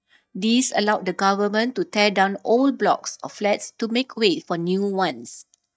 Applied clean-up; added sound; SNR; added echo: neural mask model DeepFilterNet 3.